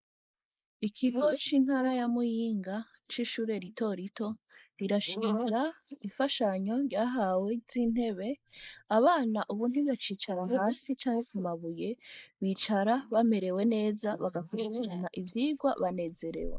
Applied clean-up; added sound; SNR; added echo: neural mask model Resemble Enhance denoiser.